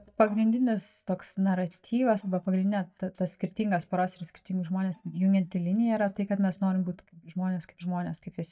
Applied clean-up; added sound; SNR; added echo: neural mask model DeepFilterNet 3.